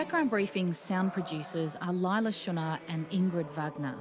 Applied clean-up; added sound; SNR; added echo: none; none; none; none.